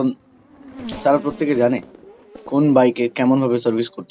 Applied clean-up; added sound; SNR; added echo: none; Race car, auto racing / Accelerating, revving, vroom; 20 dB; none.